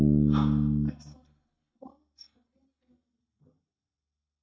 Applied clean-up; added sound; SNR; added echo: neural mask model DeepFilterNet 3.